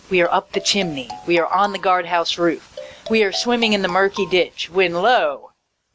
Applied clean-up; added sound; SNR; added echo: none; Marimba, xylophone; 17 dB; none.